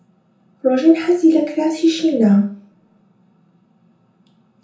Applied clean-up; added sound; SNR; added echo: none; none; none; reverberation time 0.7 s.